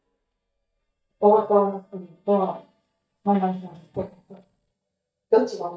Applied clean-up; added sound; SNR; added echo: neural mask model DeepFilterNet 3.